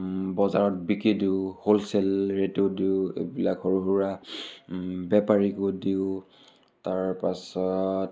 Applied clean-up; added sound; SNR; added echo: none; none; none; none.